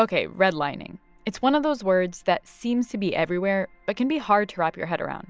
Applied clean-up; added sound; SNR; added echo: none; none; none; none.